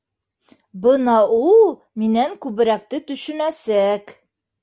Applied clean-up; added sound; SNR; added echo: none; none; none; none.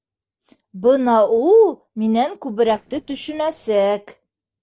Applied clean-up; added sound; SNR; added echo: neural separator model SepFormer DNS4.